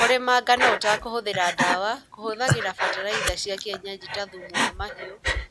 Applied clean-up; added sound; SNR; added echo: none; Breathing; 2 dB; none.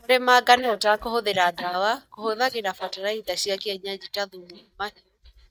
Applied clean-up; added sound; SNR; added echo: neural mask model DeepFilterNet 3.